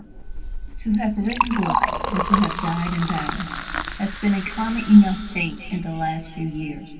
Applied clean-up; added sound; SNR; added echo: none; Liquid; 5 dB; reverberation time 2.8 s.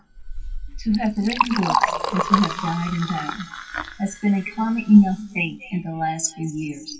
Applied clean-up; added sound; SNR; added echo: classical method WPE with log-MMSE.